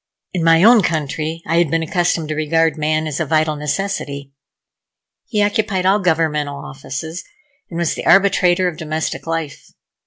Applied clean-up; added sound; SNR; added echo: none; none; none; none.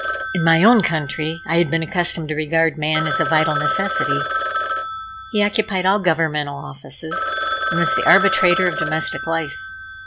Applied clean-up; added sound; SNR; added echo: none; Telephone; 4 dB; none.